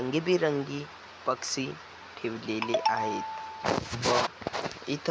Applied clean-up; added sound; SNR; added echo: none; none; none; none.